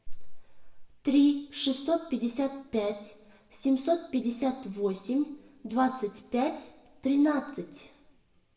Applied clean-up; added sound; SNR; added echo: none; none; none; reverberation time 0.8 s.